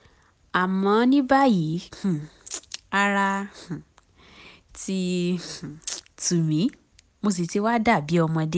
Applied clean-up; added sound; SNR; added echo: none; none; none; none.